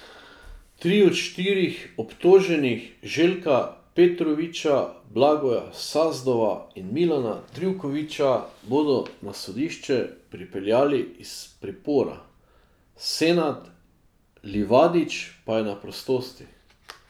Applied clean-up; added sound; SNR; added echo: none; none; none; none.